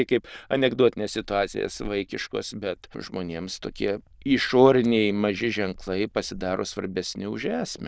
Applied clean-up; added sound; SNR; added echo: neural diffusion model UNIVERSE++.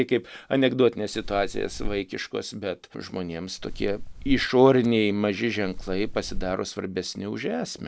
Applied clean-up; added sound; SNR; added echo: none; Wind; 6 dB; none.